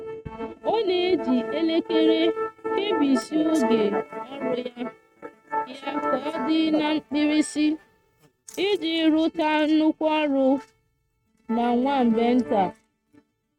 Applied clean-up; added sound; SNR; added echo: neural mask model RNNoise.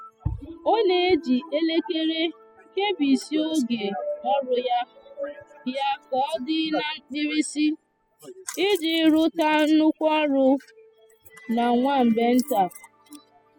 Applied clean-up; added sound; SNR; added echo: classical method spectral subtraction.